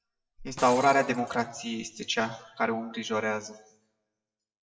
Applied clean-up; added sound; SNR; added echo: classical method WPE with log-MMSE.